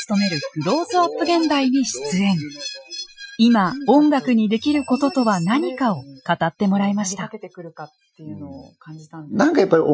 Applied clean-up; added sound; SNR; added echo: classical method Wiener filter.